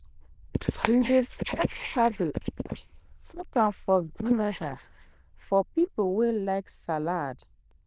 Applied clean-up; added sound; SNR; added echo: neural diffusion model UNIVERSE++.